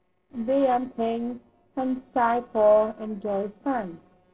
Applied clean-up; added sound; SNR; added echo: neural separator model SepFormer DNS4.